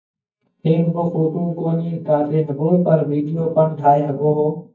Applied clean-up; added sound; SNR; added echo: neural mask model DeepFilterNet 3.